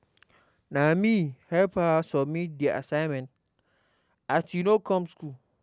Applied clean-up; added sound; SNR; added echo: none; none; none; none.